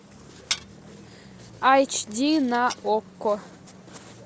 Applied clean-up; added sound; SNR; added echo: none; Glass; 13 dB; none.